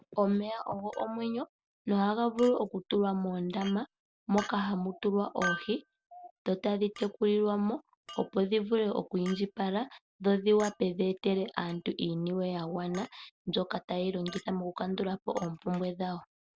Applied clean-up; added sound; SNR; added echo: none; Chink, clink; 17 dB; none.